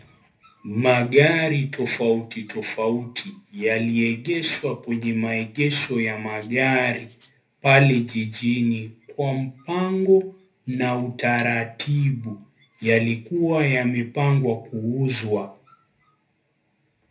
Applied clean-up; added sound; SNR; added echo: none; Rattle (instrument); 19 dB; reverberation time 0.3 s.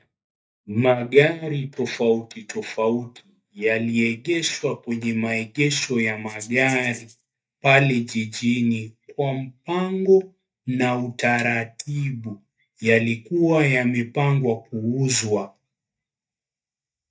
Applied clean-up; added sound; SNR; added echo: neural mask model DeepFilterNet 3.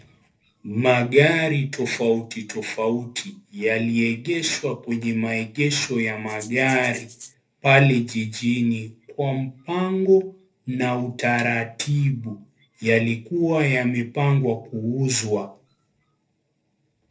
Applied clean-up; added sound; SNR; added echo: neural separator model SepFormer DNS4.